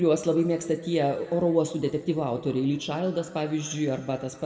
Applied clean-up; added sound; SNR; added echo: none; none; none; reverberation time 1.7 s.